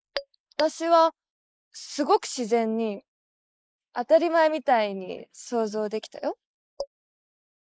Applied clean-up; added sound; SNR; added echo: neural mask model Resemble Enhance denoiser.